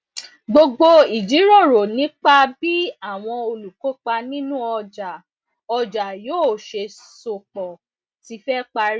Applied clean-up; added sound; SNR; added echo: none; none; none; none.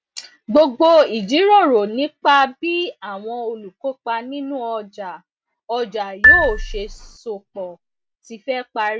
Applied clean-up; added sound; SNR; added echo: none; Marimba, xylophone; -1 dB; none.